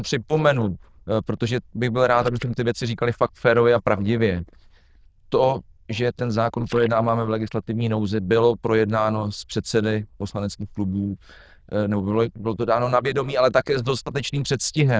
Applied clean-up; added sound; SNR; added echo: neural diffusion model UNIVERSE++.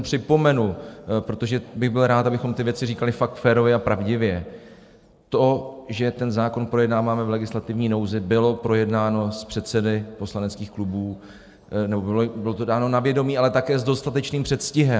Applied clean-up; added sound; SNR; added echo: none; none; none; none.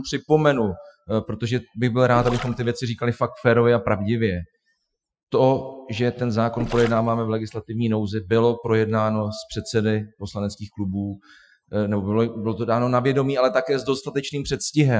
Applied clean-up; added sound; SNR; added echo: classical method Wiener filter.